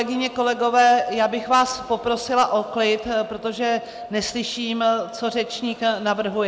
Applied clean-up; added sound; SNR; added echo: none; none; none; none.